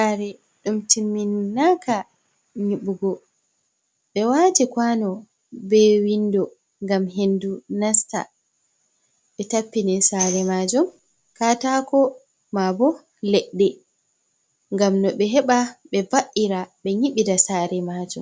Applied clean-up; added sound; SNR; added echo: none; Tambourine; 10 dB; none.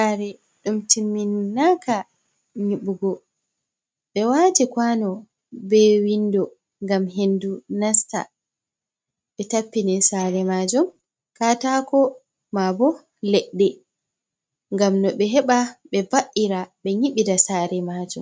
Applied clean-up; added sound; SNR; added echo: neural mask model RNNoise.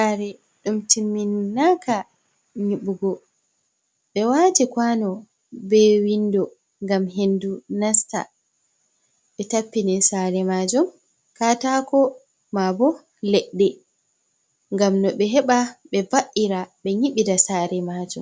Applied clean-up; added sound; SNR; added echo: none; none; none; none.